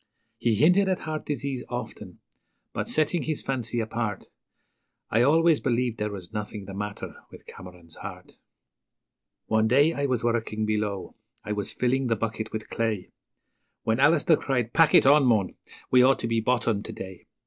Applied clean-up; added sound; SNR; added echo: none; none; none; none.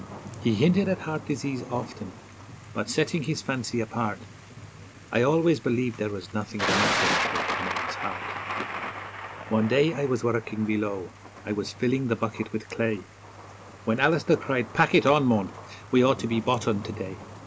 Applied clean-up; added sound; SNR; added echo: none; Thunder; 8 dB; none.